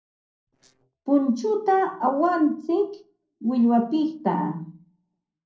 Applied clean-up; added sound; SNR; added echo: neural separator model SepFormer DNS4.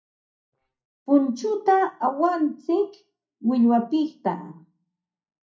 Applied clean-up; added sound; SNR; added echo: neural mask model DeepFilterNet 3.